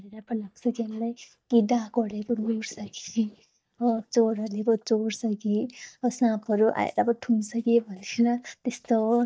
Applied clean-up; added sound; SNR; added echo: neural mask model DeepFilterNet 3.